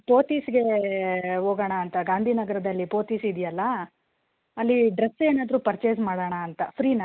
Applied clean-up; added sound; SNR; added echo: none; none; none; none.